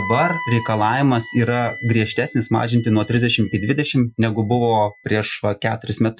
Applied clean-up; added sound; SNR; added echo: classical method Wiener filter.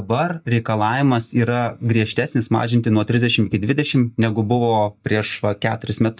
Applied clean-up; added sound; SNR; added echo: neural mask model DeepFilterNet 3.